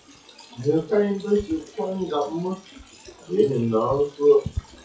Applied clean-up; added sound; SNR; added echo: classical method WPE with log-MMSE.